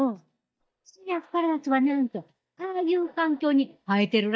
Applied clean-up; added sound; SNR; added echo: neural mask model DeepFilterNet 3.